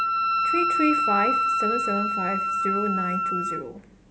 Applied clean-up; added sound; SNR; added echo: none; Wind instrument, woodwind instrument; -5 dB; none.